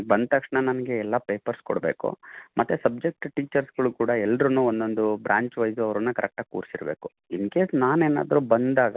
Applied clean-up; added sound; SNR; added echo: none; none; none; none.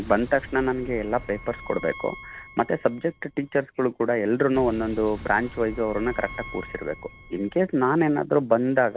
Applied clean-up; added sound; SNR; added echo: none; Explosion + Bowed string instrument; 17 dB; none.